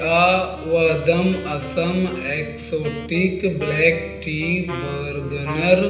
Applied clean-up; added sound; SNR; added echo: none; Wind instrument, woodwind instrument; 15 dB; reverberation time 0.9 s.